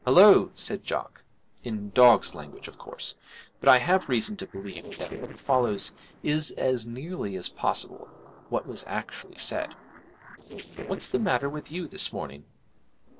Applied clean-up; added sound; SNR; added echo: neural separator model SepFormer DNS4.